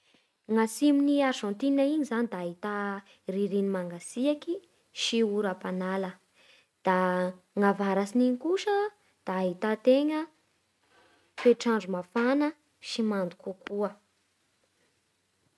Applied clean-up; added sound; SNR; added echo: none; none; none; none.